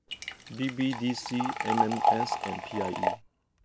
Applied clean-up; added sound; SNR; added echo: none; Liquid; -3 dB; none.